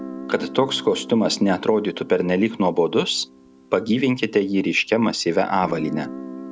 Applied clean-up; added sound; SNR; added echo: none; Guitar; 16 dB; none.